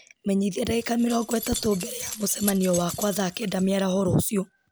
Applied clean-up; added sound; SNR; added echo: none; Keys jangling; 11 dB; none.